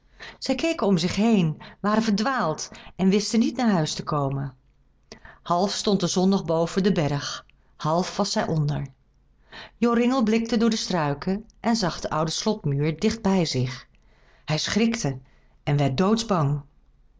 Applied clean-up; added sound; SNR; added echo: none; none; none; none.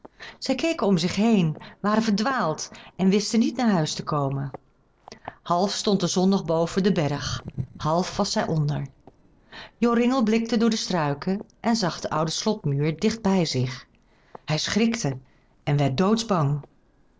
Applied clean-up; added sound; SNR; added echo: neural separator model SepFormer DNS4.